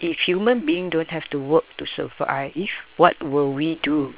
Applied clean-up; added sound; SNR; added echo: neural separator model SepFormer WHAM!.